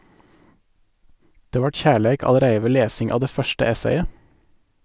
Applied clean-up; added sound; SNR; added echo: none; none; none; none.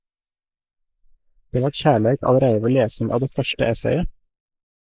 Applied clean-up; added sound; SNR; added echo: neural mask model Resemble Enhance denoiser.